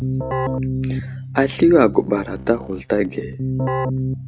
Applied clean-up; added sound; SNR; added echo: neural mask model RNNoise.